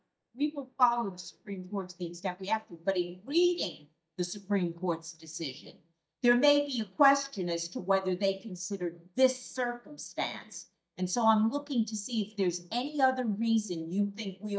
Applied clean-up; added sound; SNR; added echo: neural mask model DeepFilterNet 3.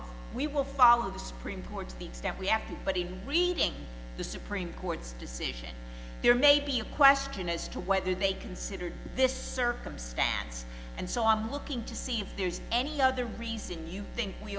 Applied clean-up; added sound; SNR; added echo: none; none; none; none.